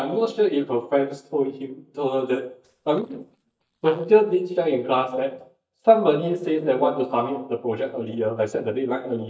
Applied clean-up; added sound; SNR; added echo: neural mask model DeepFilterNet 3.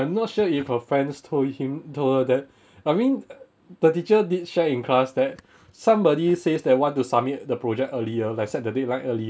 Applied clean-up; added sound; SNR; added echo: none; none; none; none.